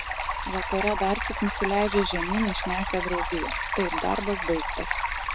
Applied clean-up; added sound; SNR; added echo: none; Stream; 1 dB; none.